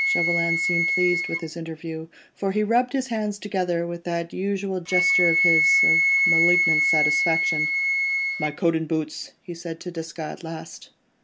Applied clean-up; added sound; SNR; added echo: none; Wind instrument, woodwind instrument; -3 dB; none.